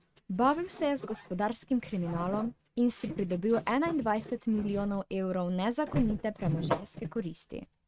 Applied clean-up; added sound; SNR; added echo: neural mask model RNNoise.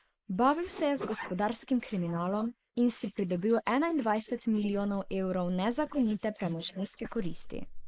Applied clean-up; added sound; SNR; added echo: neural mask model Resemble Enhance denoiser.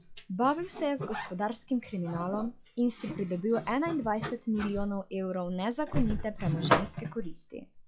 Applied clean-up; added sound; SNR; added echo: classical method log-MMSE.